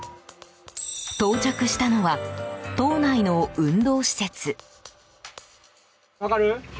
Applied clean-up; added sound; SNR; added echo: none; none; none; none.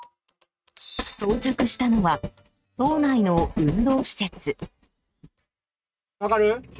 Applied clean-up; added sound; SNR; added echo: neural mask model RNNoise.